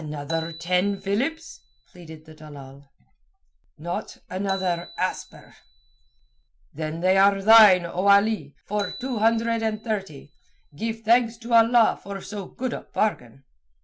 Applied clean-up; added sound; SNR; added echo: none; Marimba, xylophone; 17 dB; none.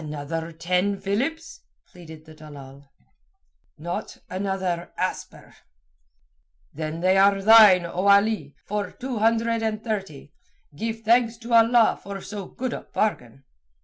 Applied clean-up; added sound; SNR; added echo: none; none; none; none.